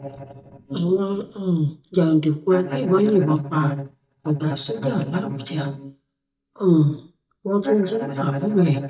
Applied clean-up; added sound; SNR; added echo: neural mask model DeepFilterNet 3.